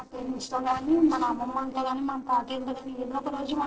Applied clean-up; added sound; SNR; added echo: neural separator model SepFormer DNS4.